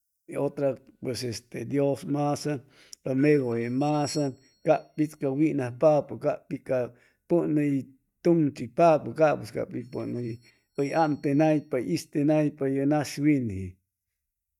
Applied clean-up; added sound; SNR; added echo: neural mask model DeepFilterNet 3.